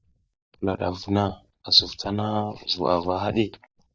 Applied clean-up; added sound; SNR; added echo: neural mask model DeepFilterNet 3.